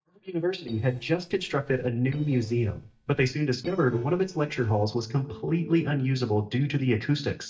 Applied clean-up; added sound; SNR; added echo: neural mask model DeepFilterNet 3.